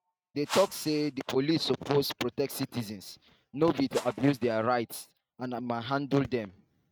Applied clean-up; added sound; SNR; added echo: neural mask model RNNoise.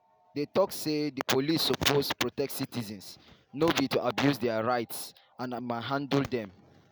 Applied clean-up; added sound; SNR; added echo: none; none; none; none.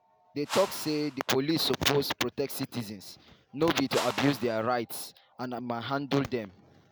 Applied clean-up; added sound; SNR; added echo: none; Whoosh, swoosh, swish; 10 dB; none.